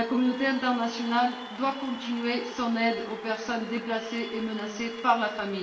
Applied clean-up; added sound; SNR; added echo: none; Applause / Cheering; 14 dB; reverberation time 0.8 s.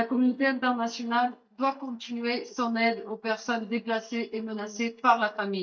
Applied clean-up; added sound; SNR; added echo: neural mask model DeepFilterNet 3.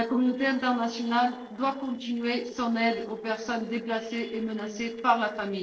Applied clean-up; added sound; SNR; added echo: neural separator model SepFormer DNS4.